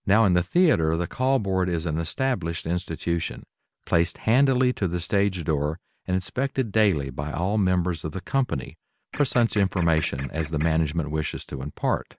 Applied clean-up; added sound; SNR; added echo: none; Printer; 16 dB; none.